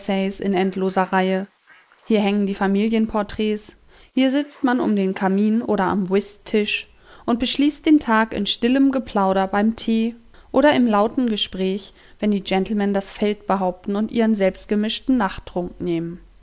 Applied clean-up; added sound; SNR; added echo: neural mask model Resemble Enhance denoiser.